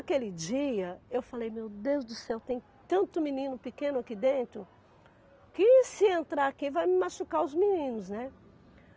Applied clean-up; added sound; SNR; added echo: none; none; none; none.